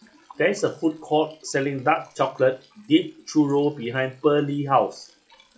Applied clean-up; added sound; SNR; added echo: classical method log-MMSE.